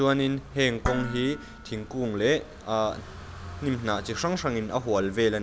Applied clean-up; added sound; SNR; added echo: none; Dishes, pots, and pans; 12 dB; none.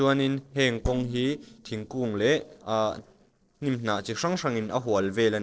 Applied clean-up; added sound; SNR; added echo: neural separator model SepFormer DNS4.